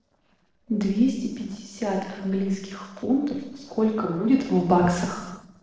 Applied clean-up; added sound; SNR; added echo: neural separator model SepFormer DNS4.